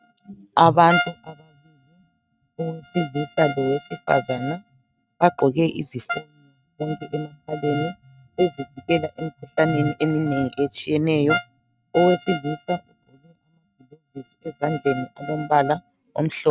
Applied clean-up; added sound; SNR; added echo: neural mask model RNNoise.